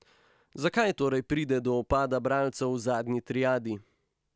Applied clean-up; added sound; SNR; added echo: none; none; none; none.